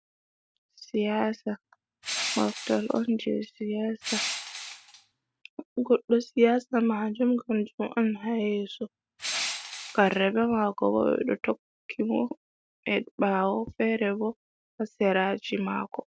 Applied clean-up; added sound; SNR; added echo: none; Crushing; 9 dB; none.